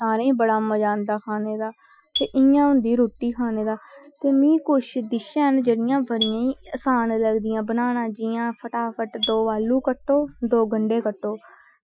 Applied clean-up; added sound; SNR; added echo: classical method Wiener filter.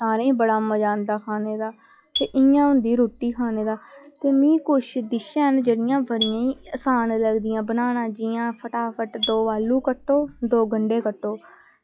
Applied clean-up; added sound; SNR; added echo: classical method log-MMSE.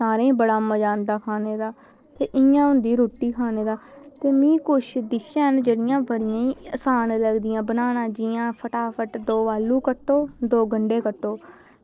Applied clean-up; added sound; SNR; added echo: neural separator model SepFormer DNS4.